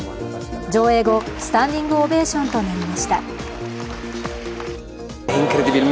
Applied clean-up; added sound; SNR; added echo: none; none; none; none.